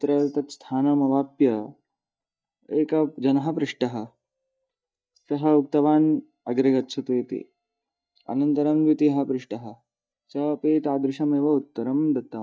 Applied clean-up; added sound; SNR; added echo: neural mask model DeepFilterNet 3.